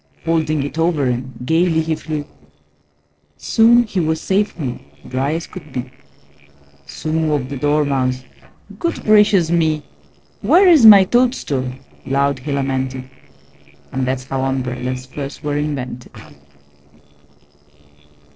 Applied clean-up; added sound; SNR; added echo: neural separator model SepFormer DNS4.